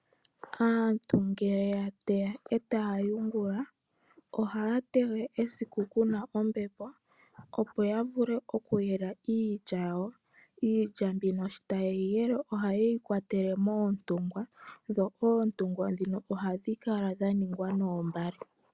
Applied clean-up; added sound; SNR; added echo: none; none; none; none.